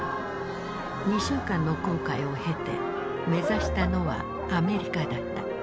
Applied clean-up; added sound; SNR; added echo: none; none; none; none.